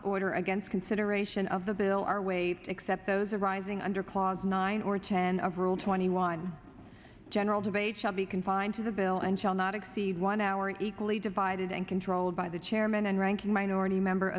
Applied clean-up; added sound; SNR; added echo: none; none; none; none.